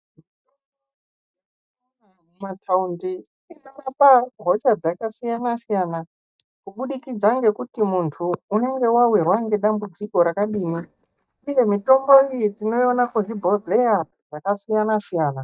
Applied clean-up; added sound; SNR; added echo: neural mask model DeepFilterNet 3.